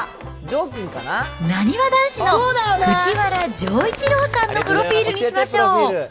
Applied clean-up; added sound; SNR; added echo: none; none; none; none.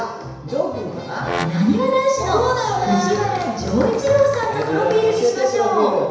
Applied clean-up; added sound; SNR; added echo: none; Brass instrument; 13 dB; reverberation time 1.0 s.